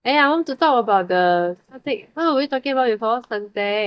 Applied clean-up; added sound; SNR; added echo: neural mask model DeepFilterNet 3.